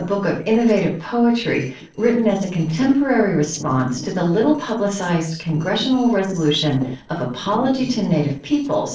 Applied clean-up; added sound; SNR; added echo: neural separator model SepFormer DNS4.